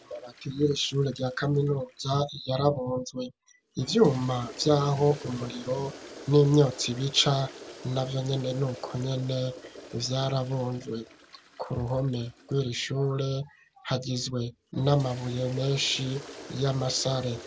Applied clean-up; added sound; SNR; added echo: none; Toilet flush; 18 dB; none.